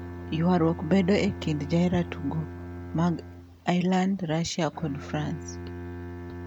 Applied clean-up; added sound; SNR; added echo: none; Bowed string instrument; 11 dB; none.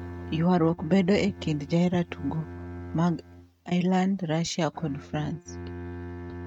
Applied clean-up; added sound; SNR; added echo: neural mask model RNNoise.